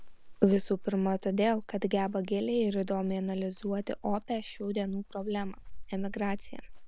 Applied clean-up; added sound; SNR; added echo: none; Chirp, tweet; 10 dB; none.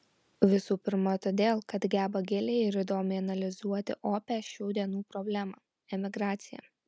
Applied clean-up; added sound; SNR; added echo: none; none; none; none.